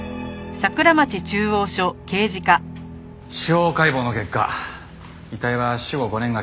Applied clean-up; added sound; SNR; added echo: none; none; none; none.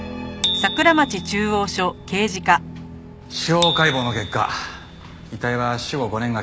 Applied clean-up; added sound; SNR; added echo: none; Bicycle bell; 9 dB; none.